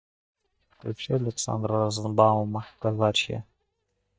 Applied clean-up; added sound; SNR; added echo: neural mask model DeepFilterNet 3.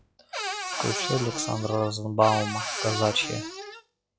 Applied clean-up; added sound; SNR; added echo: classical method log-MMSE.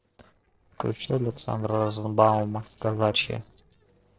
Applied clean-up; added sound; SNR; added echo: neural separator model SepFormer DNS4.